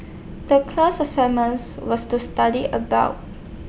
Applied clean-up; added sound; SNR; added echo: none; none; none; none.